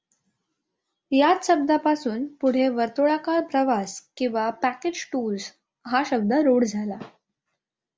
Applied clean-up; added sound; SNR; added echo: none; none; none; none.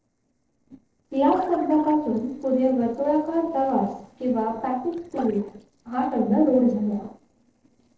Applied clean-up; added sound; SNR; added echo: neural separator model SepFormer DNS4.